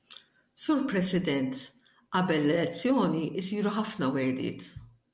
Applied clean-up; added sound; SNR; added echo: none; none; none; none.